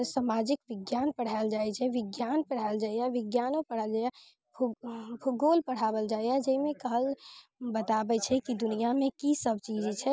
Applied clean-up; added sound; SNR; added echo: none; none; none; none.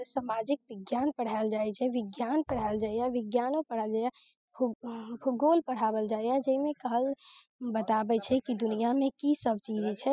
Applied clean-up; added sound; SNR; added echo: classical method spectral subtraction.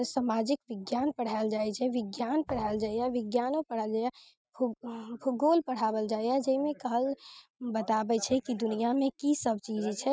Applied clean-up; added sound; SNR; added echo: neural mask model RNNoise.